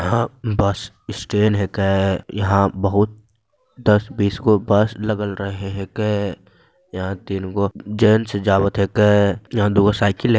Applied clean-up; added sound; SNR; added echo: none; none; none; none.